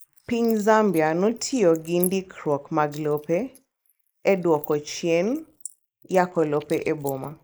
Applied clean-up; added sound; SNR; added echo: neural mask model Resemble Enhance denoiser.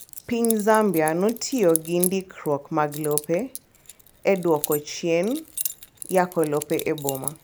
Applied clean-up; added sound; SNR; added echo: none; Keys jangling; 11 dB; none.